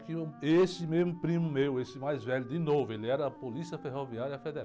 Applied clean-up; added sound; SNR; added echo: none; Wind instrument, woodwind instrument; 19 dB; none.